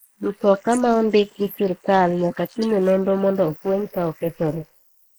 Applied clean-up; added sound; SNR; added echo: neural mask model Resemble Enhance denoiser.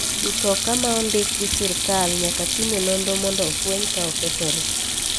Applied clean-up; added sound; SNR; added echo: none; Sink (filling or washing); -4 dB; none.